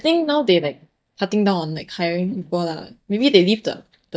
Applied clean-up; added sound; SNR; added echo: neural mask model DeepFilterNet 3.